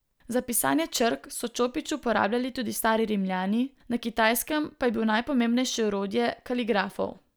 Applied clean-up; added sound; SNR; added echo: none; none; none; none.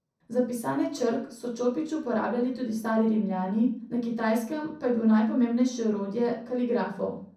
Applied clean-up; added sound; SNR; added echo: none; none; none; reverberation time 0.6 s.